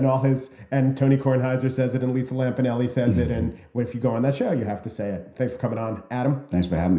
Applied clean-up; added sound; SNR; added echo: none; none; none; reverberation time 0.5 s.